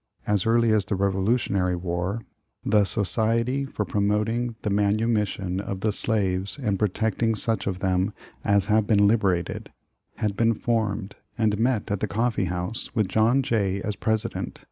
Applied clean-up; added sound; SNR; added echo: none; none; none; none.